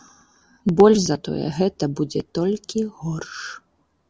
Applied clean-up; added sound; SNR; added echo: none; none; none; none.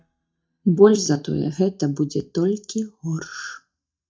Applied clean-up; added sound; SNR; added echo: neural mask model DeepFilterNet 3.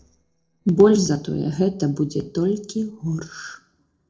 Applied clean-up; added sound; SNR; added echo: neural separator model SepFormer DNS4.